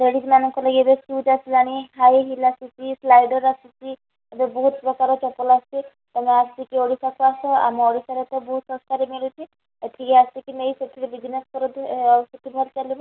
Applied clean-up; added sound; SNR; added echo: none; none; none; none.